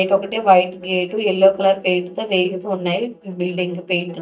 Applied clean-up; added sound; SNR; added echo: neural mask model DeepFilterNet 3.